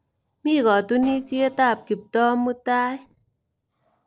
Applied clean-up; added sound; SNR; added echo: neural separator model SepFormer DNS4.